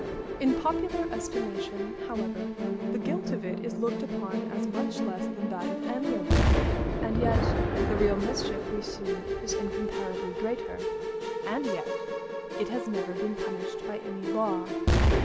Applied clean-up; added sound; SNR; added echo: none; Musical instrument + Explosion; -5 dB; none.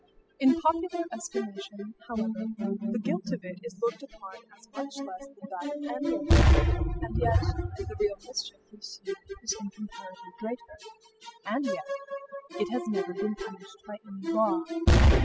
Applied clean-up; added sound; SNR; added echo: classical method spectral subtraction.